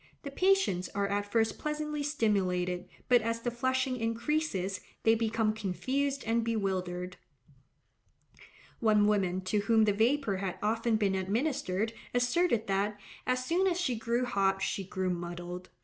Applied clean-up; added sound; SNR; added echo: none; none; none; none.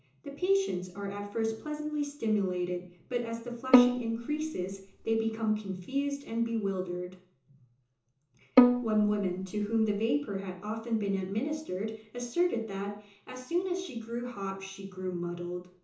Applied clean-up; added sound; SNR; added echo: none; Bowed string instrument; -5 dB; reverberation time 0.7 s.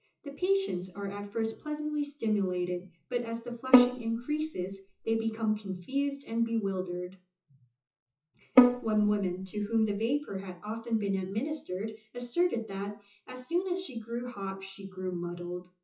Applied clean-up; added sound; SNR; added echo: classical method WPE with log-MMSE.